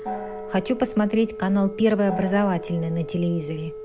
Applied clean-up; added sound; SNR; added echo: none; Gong + Telephone; 10 dB; none.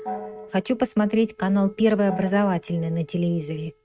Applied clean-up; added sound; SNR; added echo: neural mask model RNNoise.